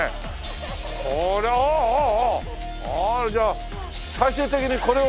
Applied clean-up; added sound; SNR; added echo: none; none; none; none.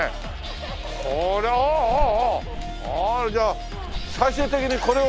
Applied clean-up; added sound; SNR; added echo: none; Bird; 10 dB; none.